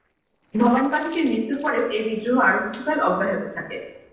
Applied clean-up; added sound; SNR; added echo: neural separator model SepFormer DNS4.